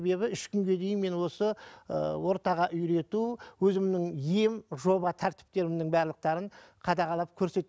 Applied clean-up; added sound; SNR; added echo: none; none; none; none.